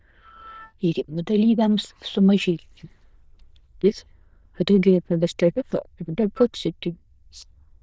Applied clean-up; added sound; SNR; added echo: neural diffusion model UNIVERSE++.